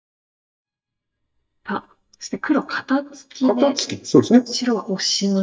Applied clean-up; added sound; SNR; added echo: neural mask model DeepFilterNet 3.